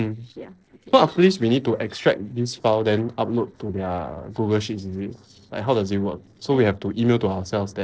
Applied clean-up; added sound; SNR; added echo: neural separator model SepFormer DNS4.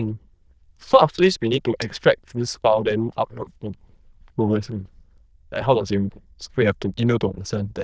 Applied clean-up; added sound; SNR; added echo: neural diffusion model UNIVERSE++.